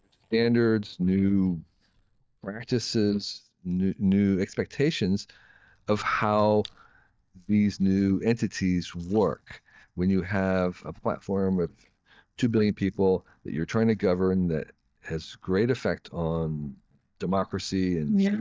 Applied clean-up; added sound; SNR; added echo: neural mask model DeepFilterNet 3.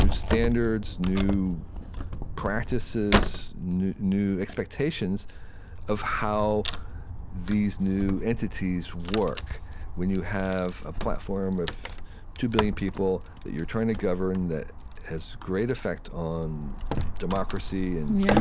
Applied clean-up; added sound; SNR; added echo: none; Wood; 2 dB; none.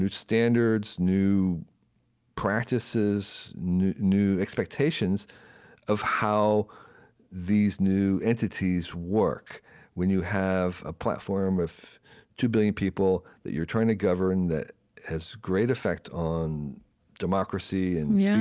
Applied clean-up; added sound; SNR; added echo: none; none; none; none.